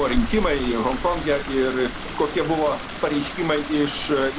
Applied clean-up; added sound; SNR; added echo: none; Stream; 7 dB; none.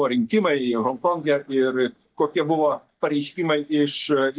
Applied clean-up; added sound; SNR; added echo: neural mask model DeepFilterNet 3.